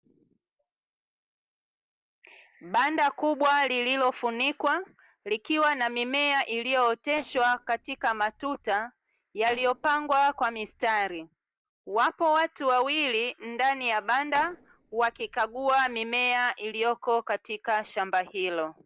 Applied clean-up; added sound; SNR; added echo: neural separator model SepFormer DNS4.